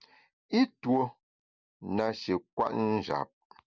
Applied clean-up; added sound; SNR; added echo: none; none; none; none.